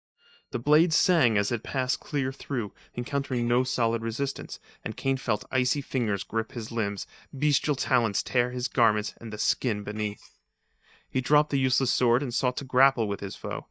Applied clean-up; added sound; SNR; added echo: neural mask model DeepFilterNet 3.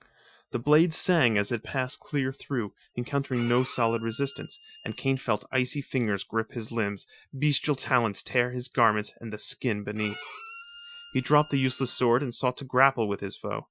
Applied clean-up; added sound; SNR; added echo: classical method Wiener filter.